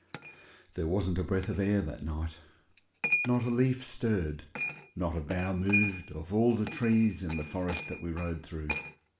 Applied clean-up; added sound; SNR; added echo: none; Coin (dropping); 8 dB; reverberation time 0.4 s.